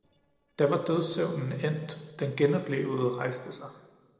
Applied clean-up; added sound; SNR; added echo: neural separator model SepFormer DNS4.